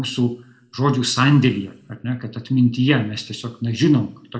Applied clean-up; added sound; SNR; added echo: none; none; none; reverberation time 0.5 s.